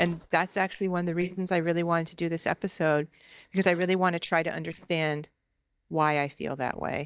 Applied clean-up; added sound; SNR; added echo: neural mask model DeepFilterNet 3.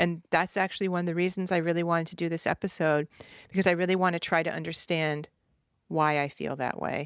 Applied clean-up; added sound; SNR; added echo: none; none; none; none.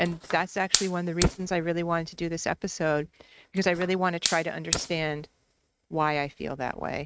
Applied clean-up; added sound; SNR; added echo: neural mask model RNNoise.